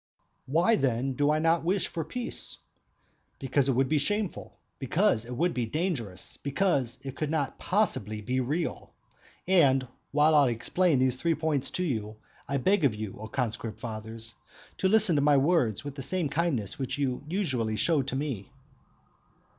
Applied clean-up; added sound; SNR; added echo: none; none; none; none.